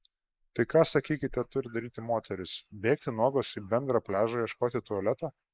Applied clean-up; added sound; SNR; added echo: neural mask model Resemble Enhance denoiser.